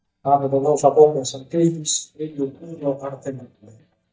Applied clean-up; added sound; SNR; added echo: neural mask model DeepFilterNet 3.